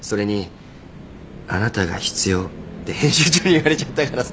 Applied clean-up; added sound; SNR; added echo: none; none; none; none.